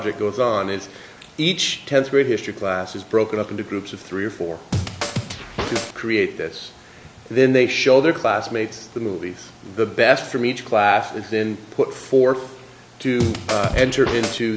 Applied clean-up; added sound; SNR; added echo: none; Scratching (performance technique); 5 dB; none.